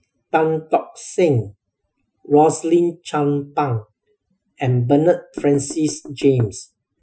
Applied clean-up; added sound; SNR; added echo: classical method Wiener filter.